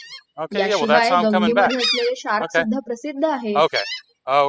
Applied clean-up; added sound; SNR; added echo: classical method spectral subtraction.